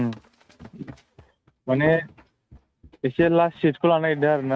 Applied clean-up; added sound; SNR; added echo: neural mask model RNNoise.